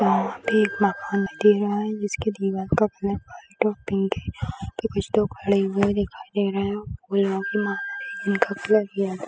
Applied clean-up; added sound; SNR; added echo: classical method spectral subtraction.